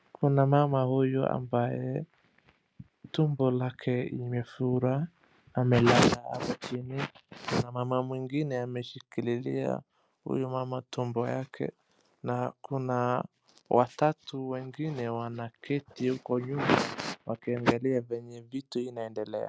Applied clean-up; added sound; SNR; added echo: none; none; none; none.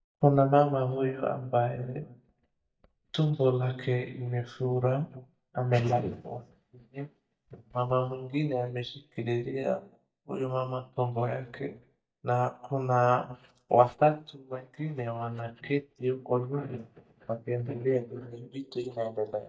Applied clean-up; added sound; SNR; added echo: neural mask model DeepFilterNet 3.